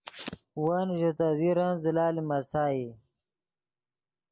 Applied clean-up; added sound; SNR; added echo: none; none; none; none.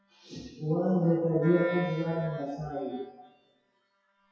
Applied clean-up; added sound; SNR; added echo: classical method WPE with log-MMSE.